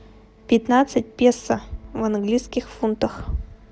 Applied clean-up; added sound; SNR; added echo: none; none; none; none.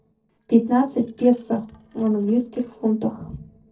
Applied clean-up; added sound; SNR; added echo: neural separator model SepFormer DNS4.